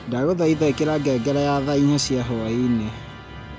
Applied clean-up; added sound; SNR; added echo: none; Musical instrument; 14 dB; none.